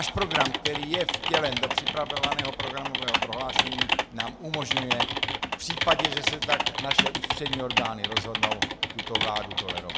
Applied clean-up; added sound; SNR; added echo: none; Typing; -5 dB; none.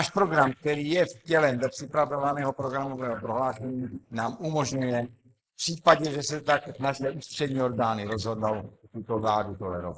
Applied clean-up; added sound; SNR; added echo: neural mask model Resemble Enhance denoiser.